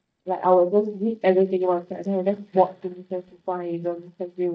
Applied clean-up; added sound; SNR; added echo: neural mask model DeepFilterNet 3.